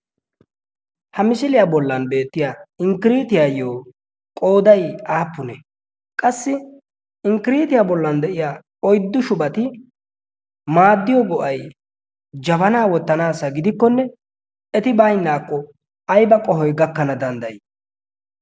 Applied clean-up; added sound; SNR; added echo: none; none; none; none.